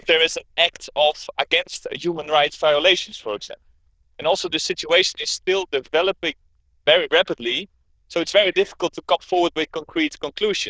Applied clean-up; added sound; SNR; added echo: neural diffusion model UNIVERSE++.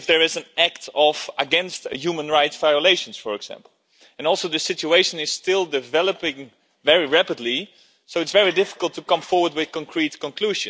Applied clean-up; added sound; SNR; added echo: none; none; none; none.